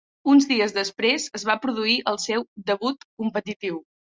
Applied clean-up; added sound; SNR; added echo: none; none; none; none.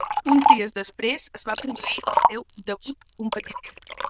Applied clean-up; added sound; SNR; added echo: neural diffusion model UNIVERSE++.